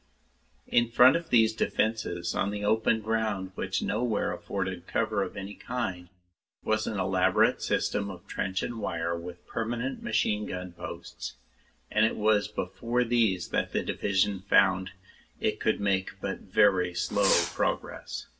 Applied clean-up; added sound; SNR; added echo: none; Fireworks; 6 dB; reverberation time 0.2 s.